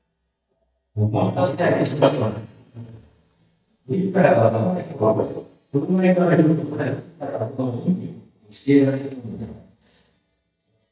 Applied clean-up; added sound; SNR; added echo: neural mask model DeepFilterNet 3.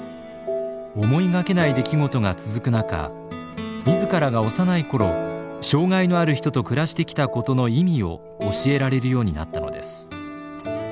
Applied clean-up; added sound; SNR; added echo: none; none; none; none.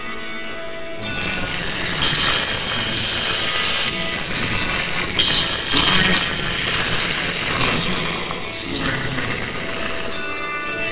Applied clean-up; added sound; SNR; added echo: neural separator model SepFormer WHAMR!.